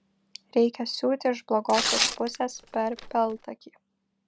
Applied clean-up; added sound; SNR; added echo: none; Tearing; 3 dB; none.